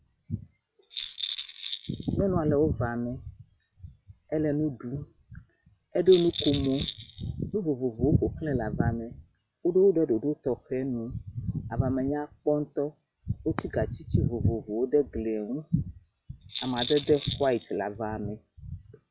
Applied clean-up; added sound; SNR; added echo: classical method log-MMSE.